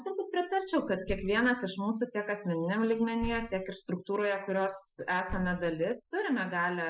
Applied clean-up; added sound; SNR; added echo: classical method Wiener filter.